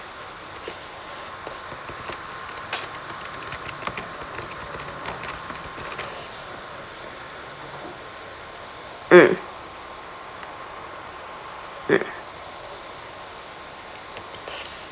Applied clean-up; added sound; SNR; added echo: none; none; none; none.